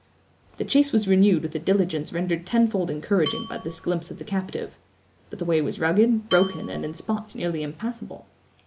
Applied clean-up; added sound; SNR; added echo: none; Dishes, pots, and pans / Glass / Bell; 10 dB; none.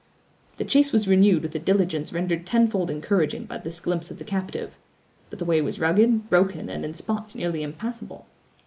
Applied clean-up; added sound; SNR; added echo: neural mask model Resemble Enhance denoiser.